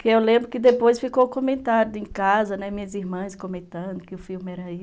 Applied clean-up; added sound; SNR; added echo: none; Cowbell; 12 dB; none.